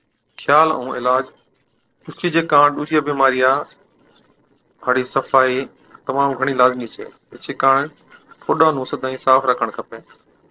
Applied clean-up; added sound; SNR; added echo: neural separator model SepFormer DNS4.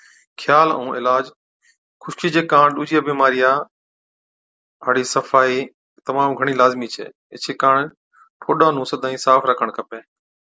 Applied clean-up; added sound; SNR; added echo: none; none; none; none.